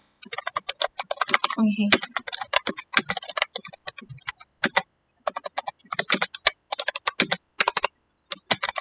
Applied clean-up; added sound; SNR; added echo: classical method spectral subtraction.